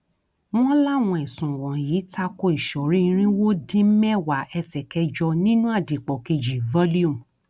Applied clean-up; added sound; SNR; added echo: none; none; none; none.